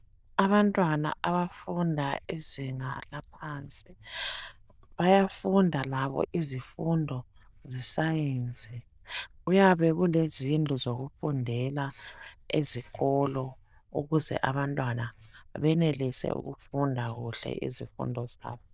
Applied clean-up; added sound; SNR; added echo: neural diffusion model UNIVERSE++.